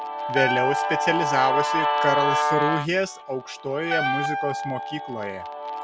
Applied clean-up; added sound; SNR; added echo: none; Wind instrument, woodwind instrument + Guitar; -1 dB; none.